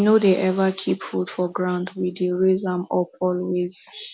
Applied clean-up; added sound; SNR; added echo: none; none; none; none.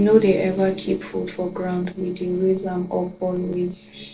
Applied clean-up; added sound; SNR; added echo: neural separator model SepFormer DNS4.